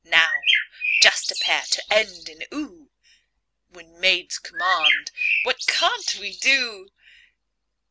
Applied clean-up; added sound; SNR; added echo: none; Bird; 0 dB; none.